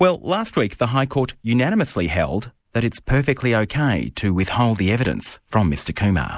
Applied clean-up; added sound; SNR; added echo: none; none; none; none.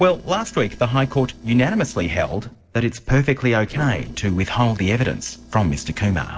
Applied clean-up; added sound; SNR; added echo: neural separator model SepFormer DNS4.